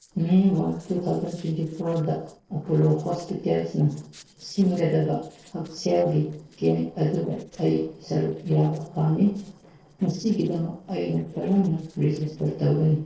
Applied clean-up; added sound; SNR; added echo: neural separator model SepFormer DNS4.